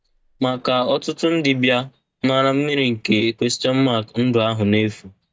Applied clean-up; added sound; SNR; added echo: neural mask model DeepFilterNet 3.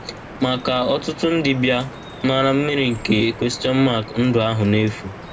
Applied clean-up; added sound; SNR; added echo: none; Drip; 16 dB; reverberation time 0.2 s.